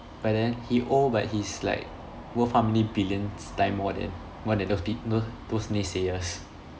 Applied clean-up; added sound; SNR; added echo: none; none; none; none.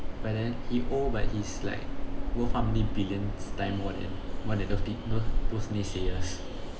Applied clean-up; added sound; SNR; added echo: none; Train; -4 dB; reverberation time 2.1 s.